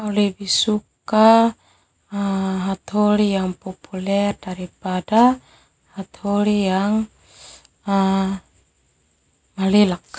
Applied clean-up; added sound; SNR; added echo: none; none; none; none.